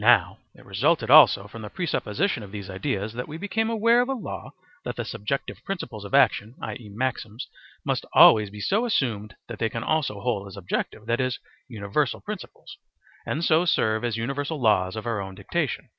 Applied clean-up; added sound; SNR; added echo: none; none; none; none.